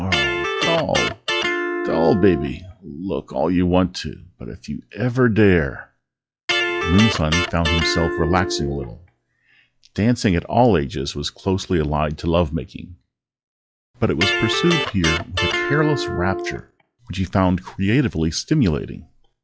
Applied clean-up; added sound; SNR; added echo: classical method log-MMSE.